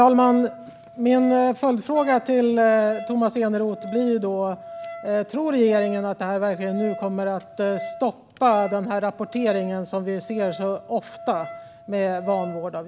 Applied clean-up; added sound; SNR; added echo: none; Wind instrument, woodwind instrument; 15 dB; none.